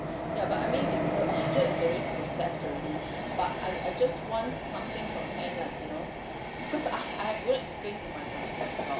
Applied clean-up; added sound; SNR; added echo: none; Train; -1 dB; reverberation time 0.5 s.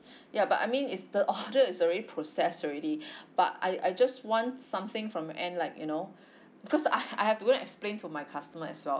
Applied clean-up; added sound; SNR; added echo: none; none; none; none.